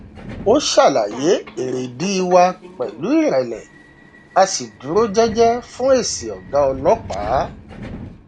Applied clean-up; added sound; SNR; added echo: none; Subway, metro, underground; 17 dB; none.